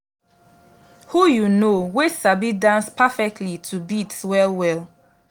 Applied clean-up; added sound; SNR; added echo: none; none; none; none.